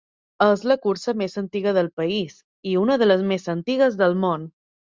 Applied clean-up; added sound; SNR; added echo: none; none; none; none.